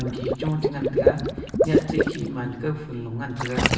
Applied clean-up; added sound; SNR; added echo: none; Water / Liquid; -4 dB; reverberation time 1.2 s.